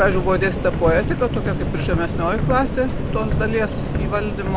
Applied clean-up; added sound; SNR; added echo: none; Subway, metro, underground; 1 dB; none.